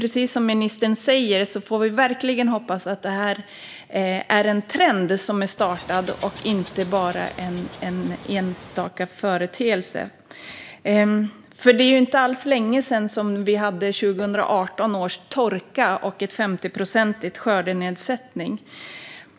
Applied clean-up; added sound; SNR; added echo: none; Water / Bird; 16 dB; none.